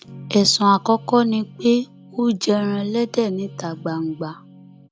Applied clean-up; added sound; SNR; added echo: none; Guitar; 20 dB; none.